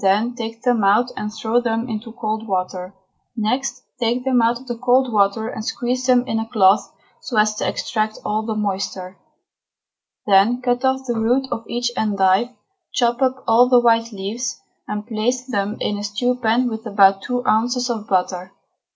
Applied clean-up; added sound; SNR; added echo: none; none; none; none.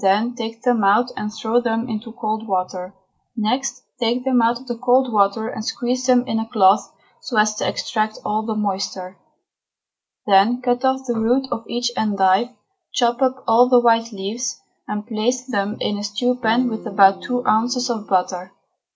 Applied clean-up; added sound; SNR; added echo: none; Electric guitar / Strum; 18 dB; none.